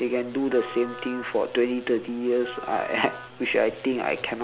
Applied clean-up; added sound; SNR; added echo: none; Wind instrument, woodwind instrument; 16 dB; none.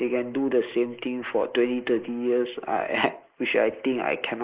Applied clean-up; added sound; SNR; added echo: neural mask model Resemble Enhance denoiser.